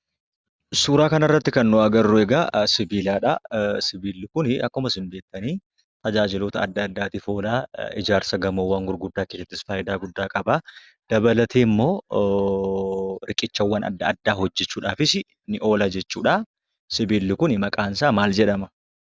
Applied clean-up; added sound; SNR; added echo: none; none; none; none.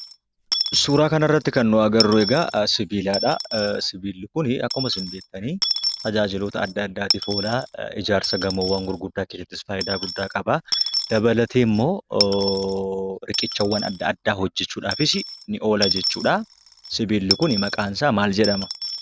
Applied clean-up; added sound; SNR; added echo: none; Coin (dropping) / Dishes, pots, and pans; 7 dB; none.